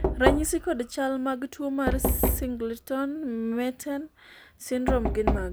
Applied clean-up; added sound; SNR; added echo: none; Knock; 1 dB; none.